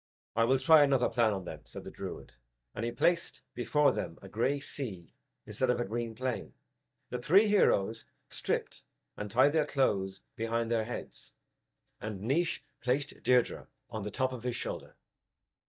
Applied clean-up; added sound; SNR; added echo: neural mask model DeepFilterNet 3.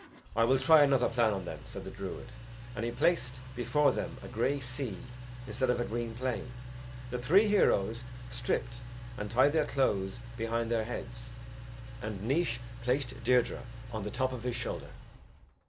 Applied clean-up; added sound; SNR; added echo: none; Engine; 11 dB; none.